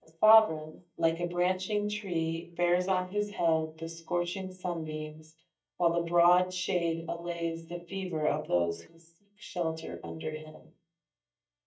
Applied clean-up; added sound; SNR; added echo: neural mask model DeepFilterNet 3.